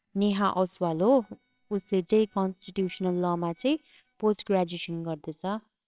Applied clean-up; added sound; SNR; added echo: neural separator model SepFormer WHAMR!.